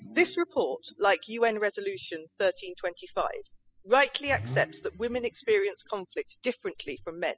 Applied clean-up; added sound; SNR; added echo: classical method spectral subtraction.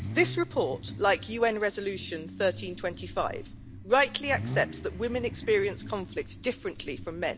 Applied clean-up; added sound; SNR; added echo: none; Idling / Accelerating, revving, vroom / Car; 10 dB; none.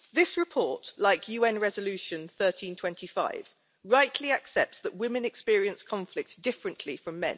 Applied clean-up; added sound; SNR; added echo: none; none; none; none.